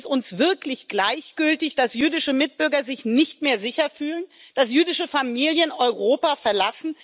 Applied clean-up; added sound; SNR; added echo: none; none; none; none.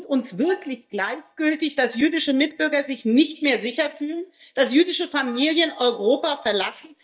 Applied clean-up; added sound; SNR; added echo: neural mask model DeepFilterNet 3.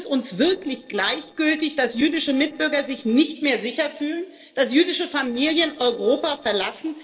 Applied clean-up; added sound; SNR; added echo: neural separator model SepFormer DNS4.